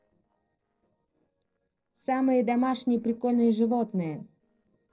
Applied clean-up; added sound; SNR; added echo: neural separator model SepFormer DNS4.